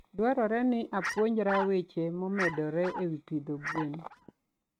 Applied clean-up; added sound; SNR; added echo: neural mask model RNNoise.